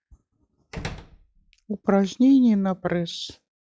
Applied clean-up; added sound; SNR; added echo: classical method log-MMSE.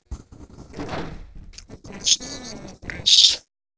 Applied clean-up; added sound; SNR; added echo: neural separator model SepFormer DNS4.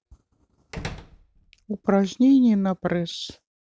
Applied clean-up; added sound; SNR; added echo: none; Slam; 17 dB; none.